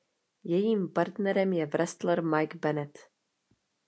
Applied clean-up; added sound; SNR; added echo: none; none; none; none.